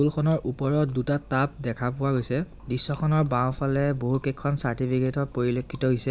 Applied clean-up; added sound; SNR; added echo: none; Chewing, mastication; 19 dB; none.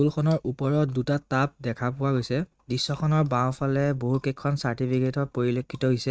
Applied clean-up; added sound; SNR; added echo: neural mask model RNNoise.